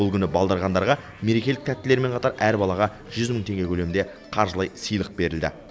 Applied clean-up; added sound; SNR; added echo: none; none; none; none.